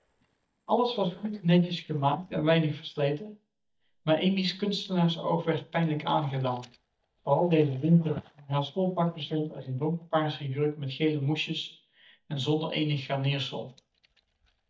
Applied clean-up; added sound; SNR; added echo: neural mask model DeepFilterNet 3.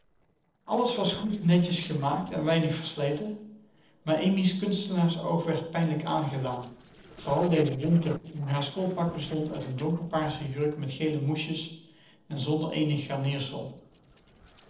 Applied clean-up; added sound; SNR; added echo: neural separator model SepFormer DNS4.